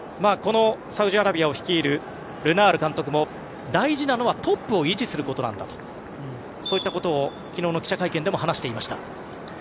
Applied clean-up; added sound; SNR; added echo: none; none; none; none.